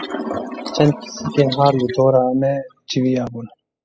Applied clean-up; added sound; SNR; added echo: classical method spectral subtraction.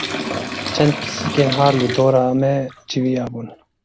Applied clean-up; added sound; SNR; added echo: none; Bathtub (filling or washing) / Liquid; 8 dB; none.